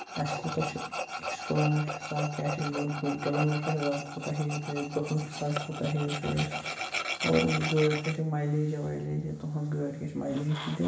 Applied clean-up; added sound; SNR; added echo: none; Tools; 7 dB; reverberation time 0.8 s.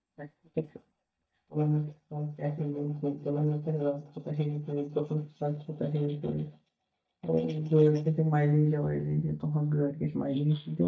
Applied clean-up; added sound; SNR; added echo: neural mask model DeepFilterNet 3.